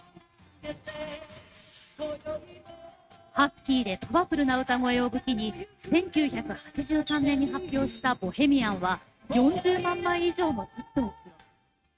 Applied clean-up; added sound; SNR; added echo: neural mask model RNNoise.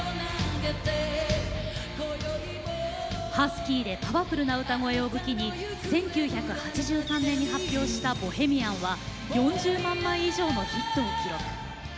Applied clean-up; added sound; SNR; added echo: none; none; none; none.